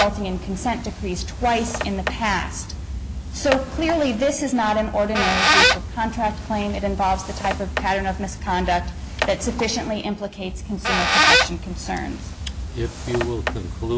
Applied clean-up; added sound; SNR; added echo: none; Squeak; 0 dB; none.